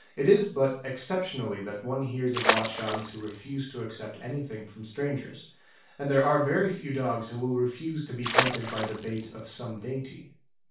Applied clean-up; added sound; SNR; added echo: none; Water / Splash, splatter; 0 dB; reverberation time 0.3 s.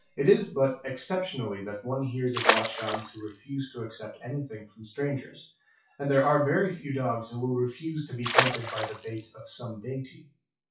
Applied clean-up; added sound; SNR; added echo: classical method WPE with log-MMSE.